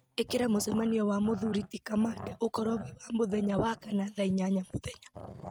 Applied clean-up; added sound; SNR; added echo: neural mask model RNNoise.